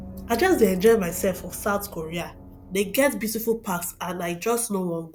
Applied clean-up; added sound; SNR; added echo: none; Gong; 18 dB; none.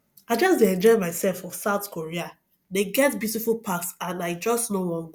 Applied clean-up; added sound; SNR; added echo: none; none; none; none.